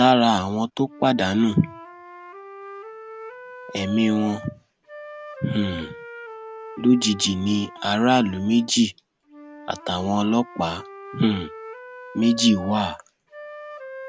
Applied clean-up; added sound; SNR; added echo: none; Wind instrument, woodwind instrument; 16 dB; none.